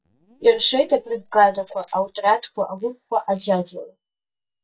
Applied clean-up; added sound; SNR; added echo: neural mask model DeepFilterNet 3.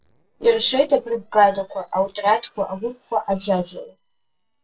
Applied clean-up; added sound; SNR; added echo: neural separator model SepFormer DNS4.